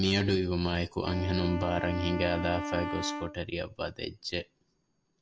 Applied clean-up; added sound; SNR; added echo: none; Wind instrument, woodwind instrument; 7 dB; none.